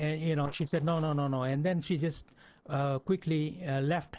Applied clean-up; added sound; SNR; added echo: neural separator model SepFormer DNS4.